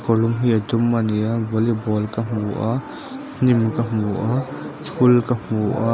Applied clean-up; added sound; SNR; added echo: none; none; none; none.